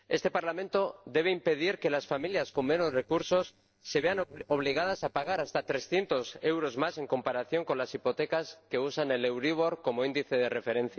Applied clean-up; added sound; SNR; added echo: neural separator model SepFormer DNS4.